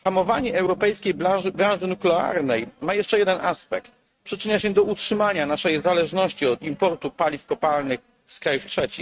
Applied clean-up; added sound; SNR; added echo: neural mask model RNNoise.